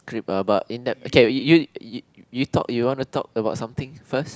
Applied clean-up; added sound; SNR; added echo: none; none; none; none.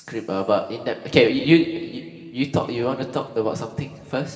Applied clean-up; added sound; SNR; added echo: none; none; none; reverberation time 2.0 s.